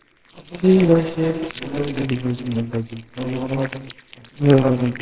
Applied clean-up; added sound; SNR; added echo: neural separator model SepFormer WHAMR!.